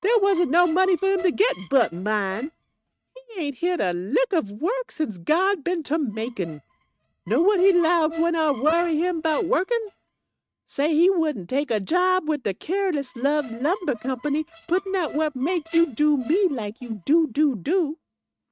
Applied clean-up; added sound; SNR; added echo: neural mask model RNNoise.